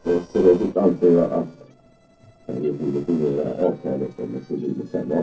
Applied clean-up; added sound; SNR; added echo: neural separator model SepFormer DNS4.